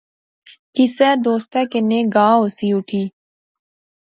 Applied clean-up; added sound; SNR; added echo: none; none; none; none.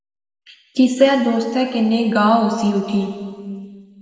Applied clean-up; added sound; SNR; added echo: none; none; none; reverberation time 2.0 s.